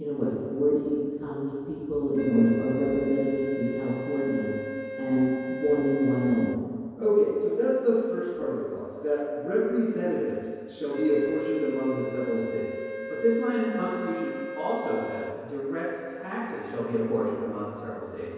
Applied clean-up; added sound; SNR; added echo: none; Wind instrument, woodwind instrument; 12 dB; reverberation time 2.2 s.